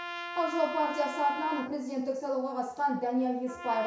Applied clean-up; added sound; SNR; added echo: none; Trumpet; 11 dB; reverberation time 0.6 s.